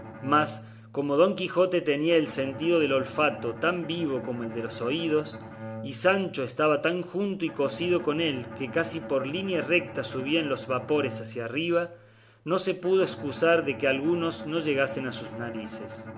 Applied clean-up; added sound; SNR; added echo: none; Bowed string instrument; 14 dB; none.